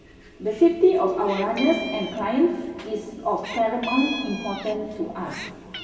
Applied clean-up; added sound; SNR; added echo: none; Meow; 14 dB; reverberation time 2.4 s.